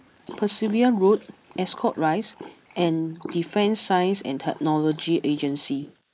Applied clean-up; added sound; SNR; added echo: neural mask model Resemble Enhance denoiser.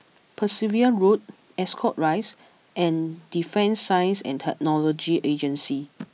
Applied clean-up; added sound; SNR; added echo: none; none; none; none.